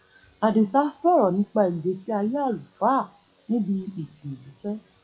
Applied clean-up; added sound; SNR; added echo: classical method WPE with log-MMSE.